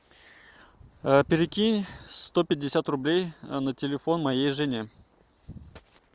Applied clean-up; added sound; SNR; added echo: none; none; none; none.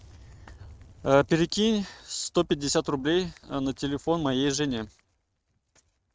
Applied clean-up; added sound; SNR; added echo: neural mask model RNNoise.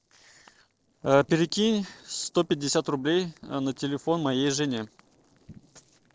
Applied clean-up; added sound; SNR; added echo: neural separator model SepFormer DNS4.